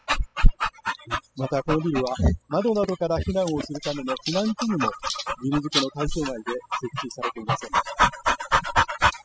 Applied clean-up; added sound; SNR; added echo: classical method spectral subtraction.